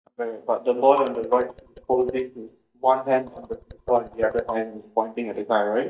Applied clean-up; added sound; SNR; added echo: neural mask model DeepFilterNet 3.